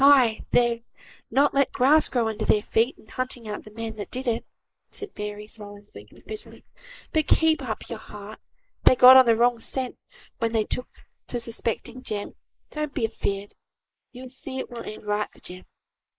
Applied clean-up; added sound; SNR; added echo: neural mask model Resemble Enhance denoiser.